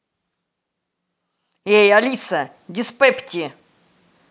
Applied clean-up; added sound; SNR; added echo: none; none; none; none.